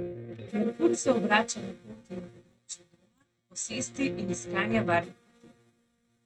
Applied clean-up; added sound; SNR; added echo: neural mask model RNNoise.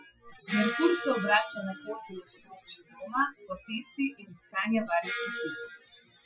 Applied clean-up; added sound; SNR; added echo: classical method Wiener filter.